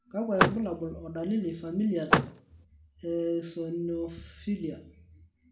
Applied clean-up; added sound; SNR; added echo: none; Vehicle; -2 dB; reverberation time 0.4 s.